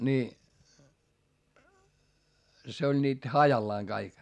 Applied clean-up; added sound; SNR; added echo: none; none; none; none.